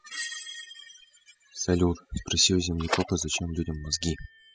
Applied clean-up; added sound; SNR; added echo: classical method spectral subtraction.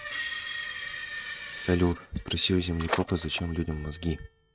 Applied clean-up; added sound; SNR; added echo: neural mask model RNNoise.